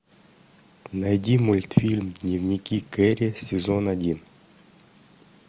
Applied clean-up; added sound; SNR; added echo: none; none; none; none.